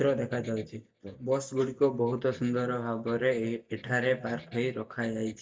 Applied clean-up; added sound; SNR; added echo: neural mask model DeepFilterNet 3.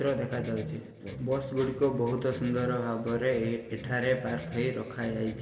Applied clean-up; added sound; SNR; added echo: none; Electric guitar; 11 dB; reverberation time 1.9 s.